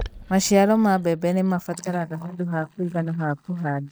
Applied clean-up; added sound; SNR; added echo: neural mask model DeepFilterNet 3.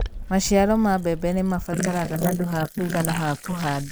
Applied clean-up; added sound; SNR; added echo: neural mask model Resemble Enhance denoiser.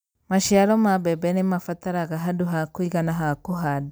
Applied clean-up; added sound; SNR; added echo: none; none; none; none.